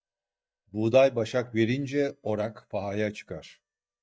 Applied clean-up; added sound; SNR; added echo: neural mask model DeepFilterNet 3.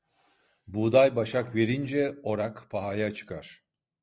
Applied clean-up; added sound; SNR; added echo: none; none; none; none.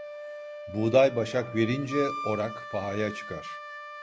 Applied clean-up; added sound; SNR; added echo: none; Wind instrument, woodwind instrument; 10 dB; none.